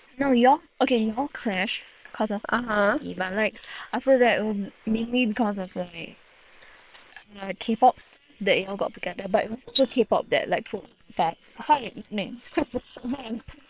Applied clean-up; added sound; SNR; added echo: neural separator model SepFormer WHAM!.